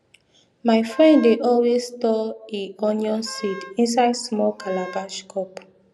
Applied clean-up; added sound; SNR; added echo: none; Wind instrument, woodwind instrument; 19 dB; none.